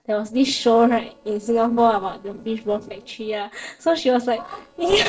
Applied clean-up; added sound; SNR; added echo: neural separator model SepFormer DNS4.